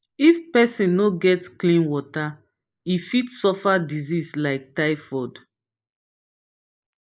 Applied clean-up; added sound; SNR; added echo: neural mask model Resemble Enhance denoiser.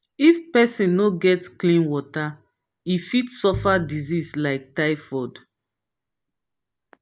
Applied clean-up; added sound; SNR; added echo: none; Piano; 15 dB; none.